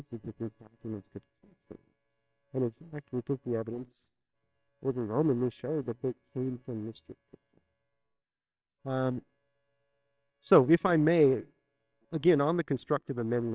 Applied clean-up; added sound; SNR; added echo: neural separator model SepFormer WHAMR!.